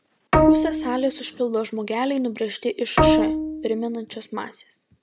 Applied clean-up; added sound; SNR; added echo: none; Bowed string instrument; -4 dB; none.